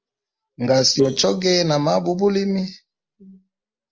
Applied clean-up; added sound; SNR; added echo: neural separator model SepFormer DNS4.